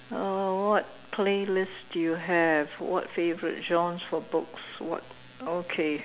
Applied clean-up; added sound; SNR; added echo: none; none; none; none.